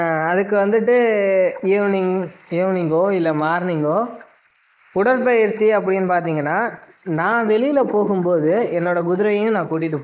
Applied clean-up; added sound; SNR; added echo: neural mask model Resemble Enhance denoiser.